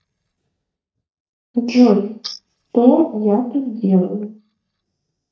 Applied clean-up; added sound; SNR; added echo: neural mask model DeepFilterNet 3.